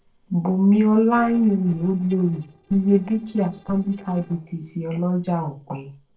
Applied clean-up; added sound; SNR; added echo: neural separator model SepFormer DNS4.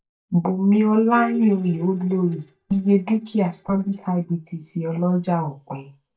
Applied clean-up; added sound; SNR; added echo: neural mask model DeepFilterNet 3.